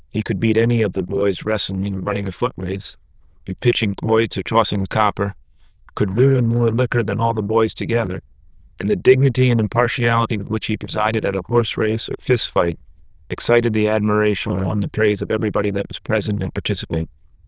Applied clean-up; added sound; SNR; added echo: neural diffusion model UNIVERSE++.